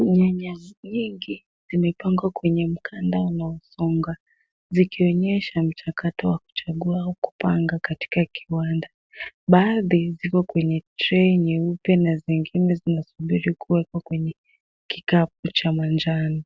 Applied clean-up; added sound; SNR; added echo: none; none; none; none.